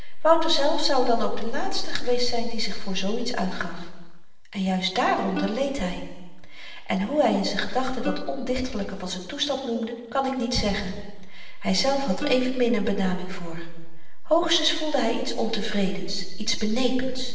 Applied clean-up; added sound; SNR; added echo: none; Plucked string instrument; 19 dB; reverberation time 1.2 s.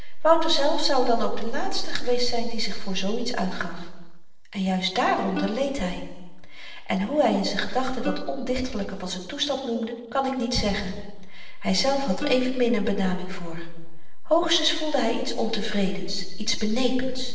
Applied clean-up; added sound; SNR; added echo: neural separator model SepFormer DNS4.